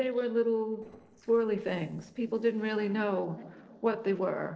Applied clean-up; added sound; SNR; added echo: neural separator model SepFormer DNS4.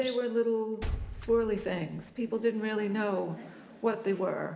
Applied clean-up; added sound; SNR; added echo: none; Liquid; 11 dB; reverberation time 0.7 s.